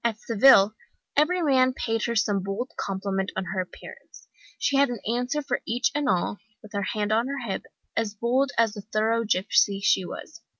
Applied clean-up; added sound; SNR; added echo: none; none; none; none.